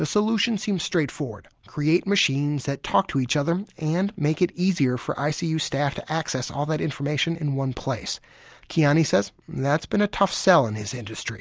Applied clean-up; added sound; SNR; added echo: none; none; none; none.